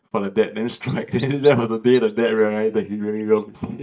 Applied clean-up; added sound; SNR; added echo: neural mask model DeepFilterNet 3.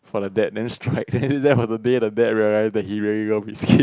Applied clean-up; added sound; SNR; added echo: none; none; none; none.